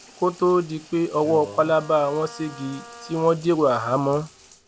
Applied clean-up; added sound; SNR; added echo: none; Wind instrument, woodwind instrument + Bathtub (filling or washing) / Water tap, faucet; 19 dB; none.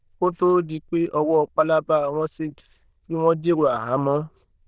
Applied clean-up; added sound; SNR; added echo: neural diffusion model UNIVERSE++.